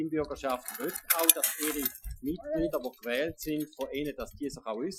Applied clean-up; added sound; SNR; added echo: classical method Wiener filter.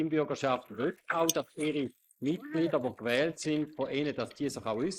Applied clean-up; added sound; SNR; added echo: neural mask model Resemble Enhance denoiser.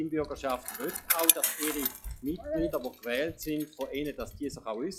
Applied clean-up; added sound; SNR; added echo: classical method log-MMSE.